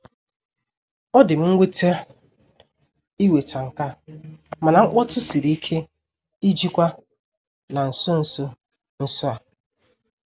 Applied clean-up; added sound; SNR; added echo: none; none; none; none.